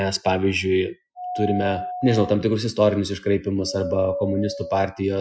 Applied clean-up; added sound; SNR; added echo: classical method Wiener filter.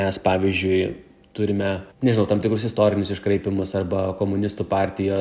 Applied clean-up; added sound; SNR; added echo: none; none; none; none.